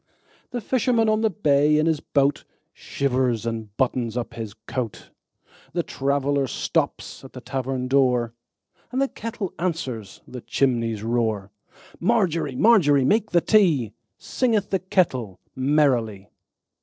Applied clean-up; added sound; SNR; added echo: neural separator model SepFormer DNS4.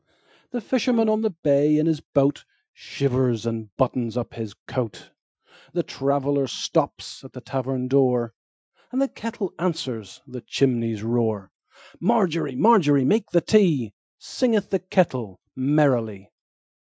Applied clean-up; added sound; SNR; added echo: classical method Wiener filter.